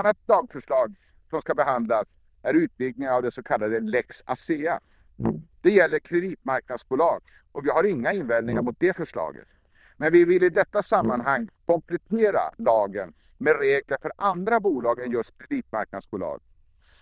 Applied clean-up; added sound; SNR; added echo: neural diffusion model UNIVERSE++.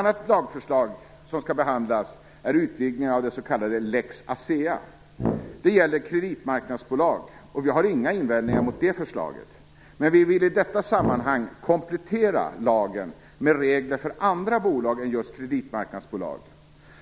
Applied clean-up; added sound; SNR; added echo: none; Brass instrument; 6 dB; none.